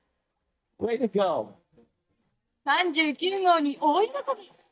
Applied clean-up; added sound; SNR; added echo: neural mask model DeepFilterNet 3.